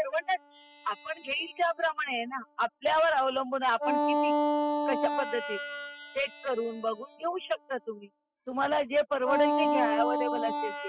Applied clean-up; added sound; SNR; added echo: classical method spectral subtraction.